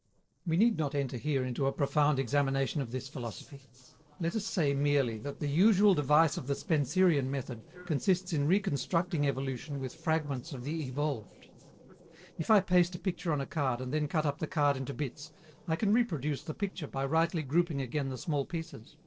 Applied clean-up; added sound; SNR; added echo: neural separator model SepFormer DNS4.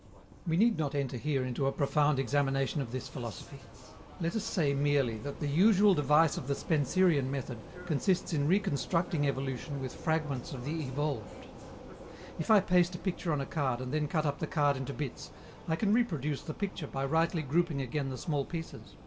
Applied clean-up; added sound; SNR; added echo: none; Vehicle; 17 dB; reverberation time 1.4 s.